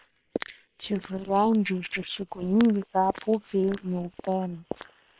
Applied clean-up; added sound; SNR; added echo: neural separator model SepFormer WHAM!.